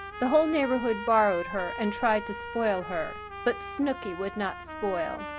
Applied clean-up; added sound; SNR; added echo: none; Trumpet; 10 dB; none.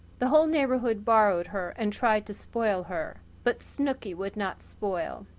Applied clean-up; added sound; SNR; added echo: none; none; none; none.